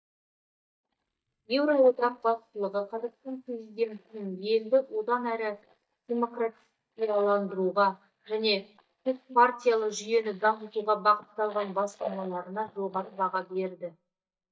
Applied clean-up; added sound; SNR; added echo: neural mask model DeepFilterNet 3.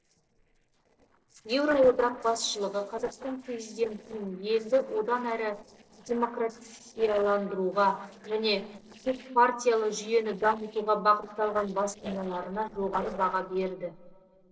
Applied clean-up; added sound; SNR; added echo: neural separator model SepFormer DNS4.